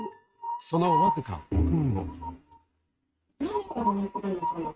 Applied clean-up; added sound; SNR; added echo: neural mask model RNNoise.